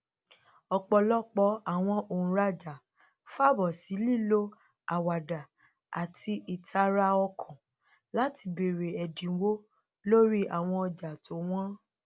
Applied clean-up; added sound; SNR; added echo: none; none; none; none.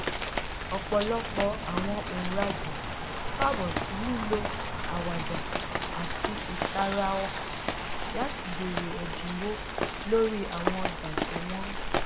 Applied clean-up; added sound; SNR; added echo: none; Rain; -1 dB; reverberation time 0.8 s.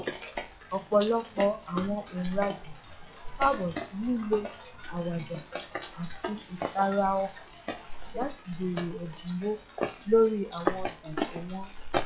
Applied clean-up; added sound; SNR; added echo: classical method WPE with log-MMSE.